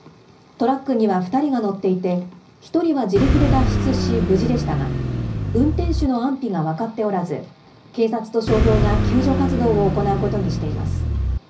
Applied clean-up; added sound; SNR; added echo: none; Car; -2 dB; reverberation time 0.5 s.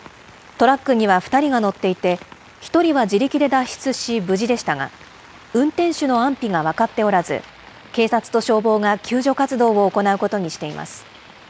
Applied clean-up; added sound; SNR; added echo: none; none; none; none.